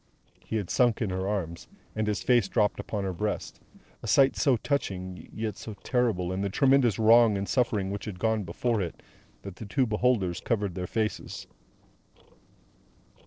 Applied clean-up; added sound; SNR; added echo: neural separator model SepFormer DNS4.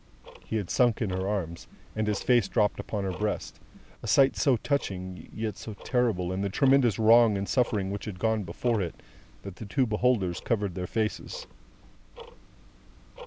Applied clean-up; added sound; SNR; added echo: none; Tick-tock; 20 dB; none.